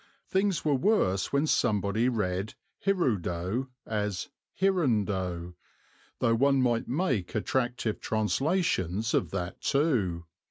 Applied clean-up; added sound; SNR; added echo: none; none; none; none.